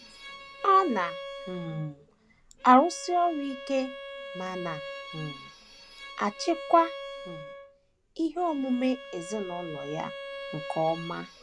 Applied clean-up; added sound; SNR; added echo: none; Bowed string instrument; 12 dB; none.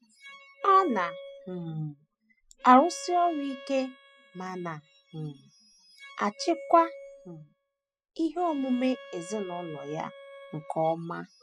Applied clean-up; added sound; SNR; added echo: classical method spectral subtraction.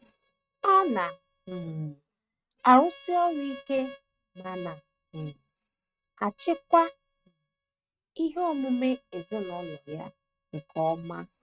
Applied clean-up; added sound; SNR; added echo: neural mask model RNNoise.